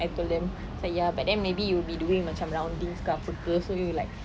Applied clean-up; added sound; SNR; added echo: none; none; none; none.